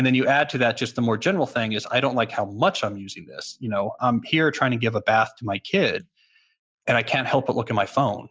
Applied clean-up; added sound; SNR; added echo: neural mask model Resemble Enhance denoiser.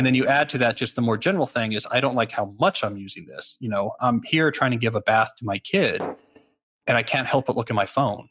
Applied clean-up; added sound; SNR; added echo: neural mask model RNNoise.